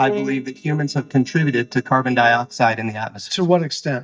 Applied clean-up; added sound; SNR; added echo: neural mask model DeepFilterNet 3.